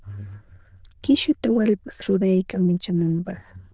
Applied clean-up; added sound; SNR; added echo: neural diffusion model UNIVERSE++.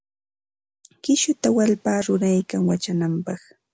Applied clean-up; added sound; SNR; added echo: none; none; none; none.